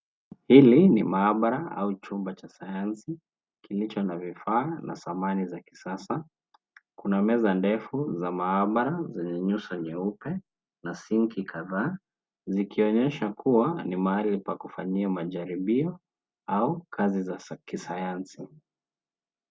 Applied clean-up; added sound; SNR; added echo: none; none; none; none.